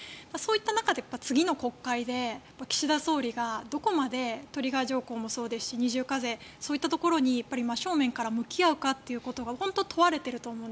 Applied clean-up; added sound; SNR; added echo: none; none; none; none.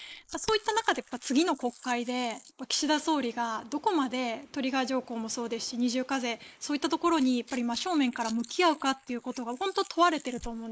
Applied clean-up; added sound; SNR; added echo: neural mask model Resemble Enhance denoiser.